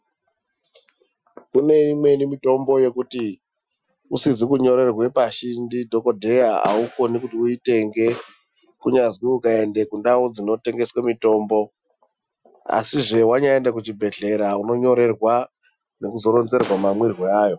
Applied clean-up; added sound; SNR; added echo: classical method Wiener filter.